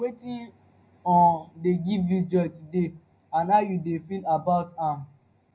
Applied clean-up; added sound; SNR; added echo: none; none; none; reverberation time 0.4 s.